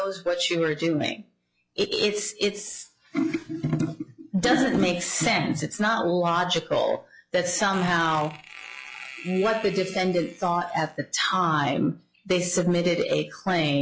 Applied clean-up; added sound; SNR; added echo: classical method log-MMSE.